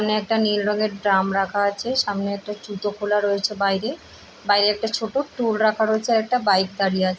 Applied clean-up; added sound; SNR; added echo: none; none; none; none.